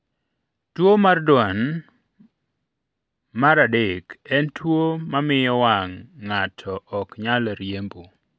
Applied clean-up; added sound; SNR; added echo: none; none; none; none.